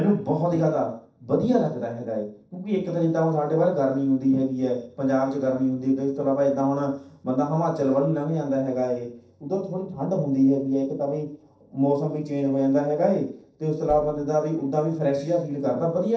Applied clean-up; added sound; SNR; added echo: neural separator model SepFormer DNS4.